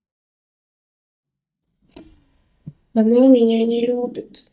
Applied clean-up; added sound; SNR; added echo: neural mask model DeepFilterNet 3.